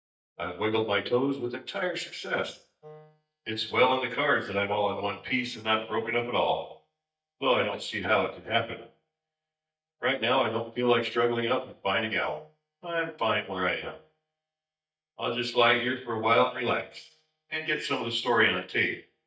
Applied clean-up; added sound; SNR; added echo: neural mask model DeepFilterNet 3.